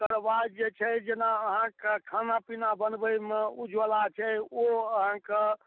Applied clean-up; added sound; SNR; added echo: none; none; none; none.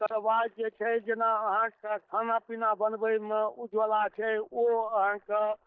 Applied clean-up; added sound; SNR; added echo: neural mask model DeepFilterNet 3.